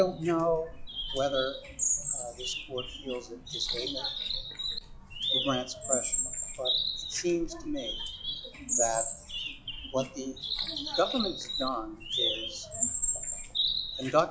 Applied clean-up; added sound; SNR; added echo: classical method log-MMSE.